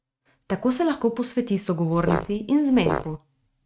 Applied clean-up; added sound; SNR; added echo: neural mask model RNNoise.